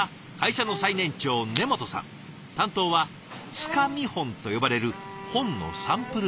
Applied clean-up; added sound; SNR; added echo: none; Crushing; 2 dB; none.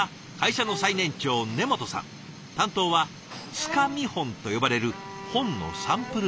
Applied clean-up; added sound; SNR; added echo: none; none; none; none.